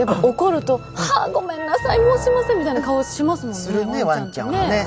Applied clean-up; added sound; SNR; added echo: none; Wind instrument, woodwind instrument; 16 dB; none.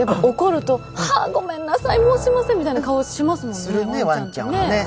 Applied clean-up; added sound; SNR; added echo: none; none; none; none.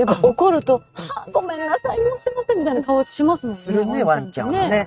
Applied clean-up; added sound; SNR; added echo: neural mask model RNNoise.